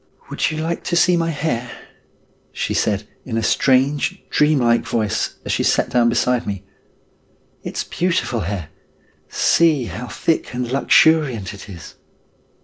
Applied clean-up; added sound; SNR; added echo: none; none; none; none.